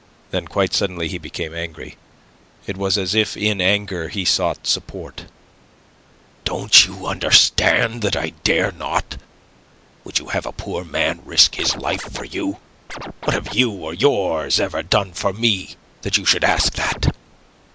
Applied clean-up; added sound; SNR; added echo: none; Scratching (performance technique); 10 dB; none.